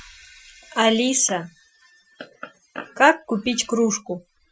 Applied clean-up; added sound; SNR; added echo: classical method Wiener filter.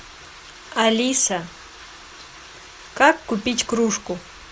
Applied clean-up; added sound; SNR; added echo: none; none; none; none.